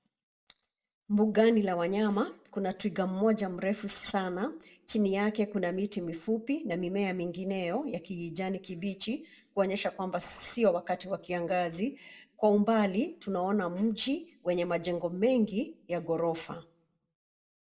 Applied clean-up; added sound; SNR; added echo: none; none; none; reverberation time 0.3 s.